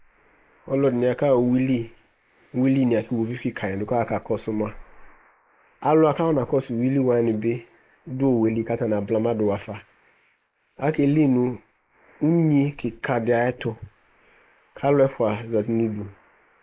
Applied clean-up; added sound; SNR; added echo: neural mask model Resemble Enhance denoiser.